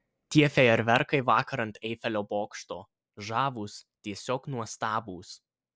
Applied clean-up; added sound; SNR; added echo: none; none; none; none.